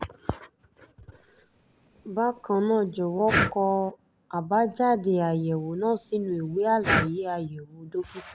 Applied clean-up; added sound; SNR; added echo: none; Breathing; 6 dB; none.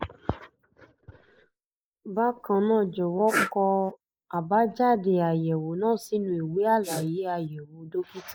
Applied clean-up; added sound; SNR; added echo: neural mask model Resemble Enhance denoiser.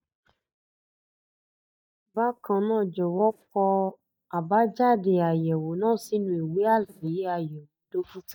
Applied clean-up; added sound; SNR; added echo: neural mask model DeepFilterNet 3.